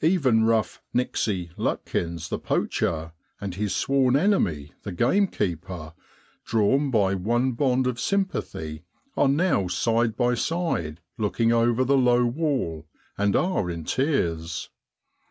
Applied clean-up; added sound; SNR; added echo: none; none; none; none.